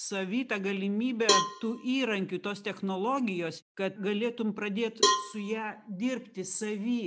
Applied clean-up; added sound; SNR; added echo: none; Cowbell; 1 dB; none.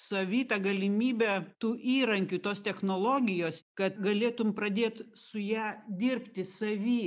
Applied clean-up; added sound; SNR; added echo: none; none; none; none.